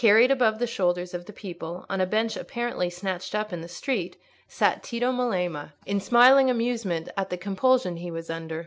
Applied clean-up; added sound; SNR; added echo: none; none; none; none.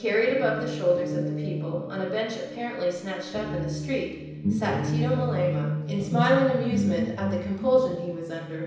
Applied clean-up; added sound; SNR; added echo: none; Guitar; 3 dB; reverberation time 0.9 s.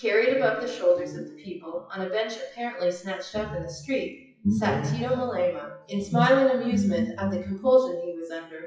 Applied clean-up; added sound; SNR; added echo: classical method WPE with log-MMSE.